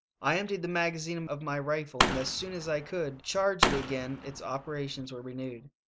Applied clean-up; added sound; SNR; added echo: none; Fireworks; -1 dB; none.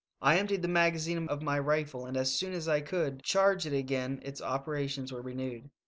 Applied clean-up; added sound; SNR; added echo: none; none; none; none.